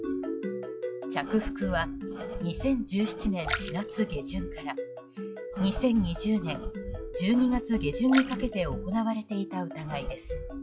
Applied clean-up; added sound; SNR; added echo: classical method log-MMSE.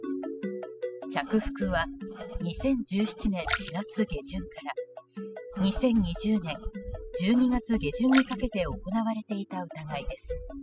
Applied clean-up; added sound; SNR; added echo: classical method spectral subtraction.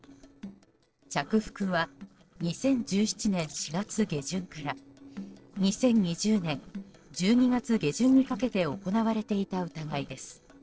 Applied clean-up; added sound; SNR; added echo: neural separator model SepFormer DNS4.